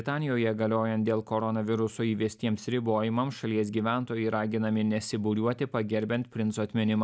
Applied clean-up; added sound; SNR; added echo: none; none; none; none.